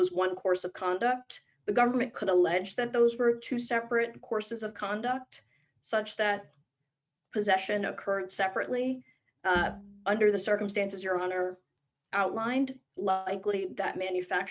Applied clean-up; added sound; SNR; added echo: neural mask model RNNoise.